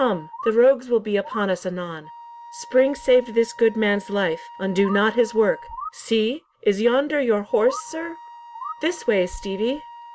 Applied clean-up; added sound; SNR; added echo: none; Wind instrument, woodwind instrument + Bird; 17 dB; none.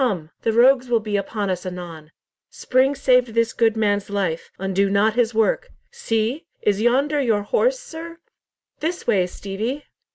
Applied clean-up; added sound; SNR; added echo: none; none; none; none.